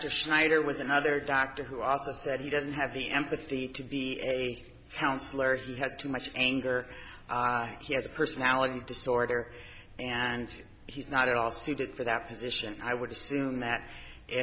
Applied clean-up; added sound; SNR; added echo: none; none; none; none.